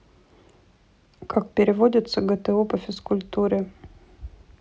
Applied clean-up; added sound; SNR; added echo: none; none; none; none.